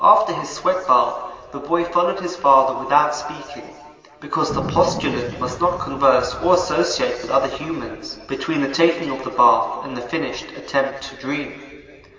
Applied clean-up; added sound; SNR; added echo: none; Thunder; 18 dB; reverberation time 2.3 s.